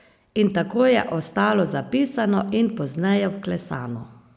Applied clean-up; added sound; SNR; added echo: none; none; none; none.